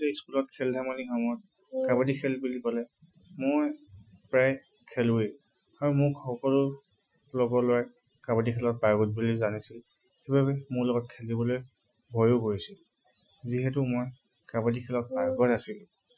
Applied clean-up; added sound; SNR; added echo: classical method Wiener filter.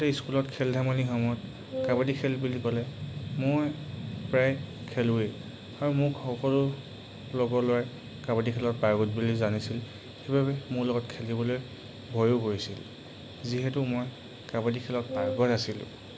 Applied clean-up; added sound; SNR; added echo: none; Wind instrument, woodwind instrument; 5 dB; none.